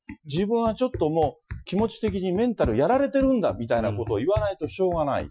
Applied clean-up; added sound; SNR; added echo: classical method Wiener filter.